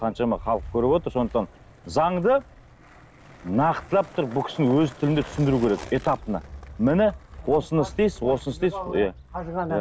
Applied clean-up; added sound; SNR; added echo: none; Skateboard + Bird; 17 dB; none.